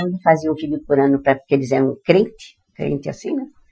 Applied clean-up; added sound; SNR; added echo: classical method Wiener filter.